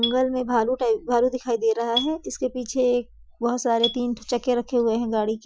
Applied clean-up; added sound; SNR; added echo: classical method Wiener filter.